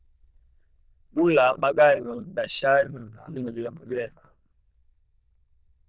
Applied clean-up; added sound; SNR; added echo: neural diffusion model UNIVERSE++.